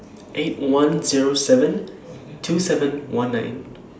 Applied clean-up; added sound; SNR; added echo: none; none; none; none.